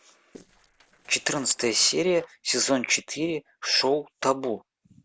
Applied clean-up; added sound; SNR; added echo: neural separator model SepFormer DNS4.